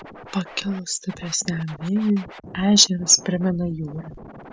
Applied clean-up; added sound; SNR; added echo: none; Scratching (performance technique); 18 dB; none.